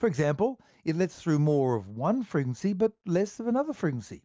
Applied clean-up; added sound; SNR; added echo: none; none; none; none.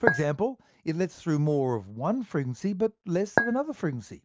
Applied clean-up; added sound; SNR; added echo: none; Chink, clink; 0 dB; none.